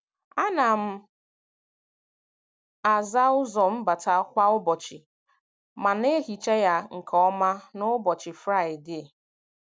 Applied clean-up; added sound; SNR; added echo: none; none; none; none.